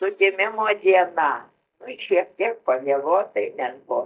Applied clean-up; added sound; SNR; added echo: neural mask model DeepFilterNet 3.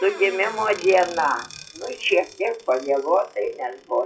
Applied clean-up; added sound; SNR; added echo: classical method WPE with log-MMSE.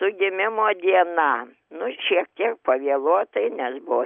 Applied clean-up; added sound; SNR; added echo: none; none; none; none.